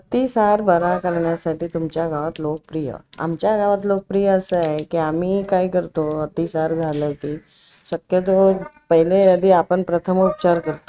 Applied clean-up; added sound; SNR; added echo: neural mask model RNNoise.